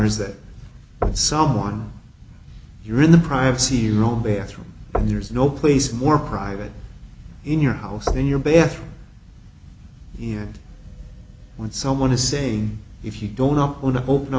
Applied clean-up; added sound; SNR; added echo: none; Knock; 10 dB; none.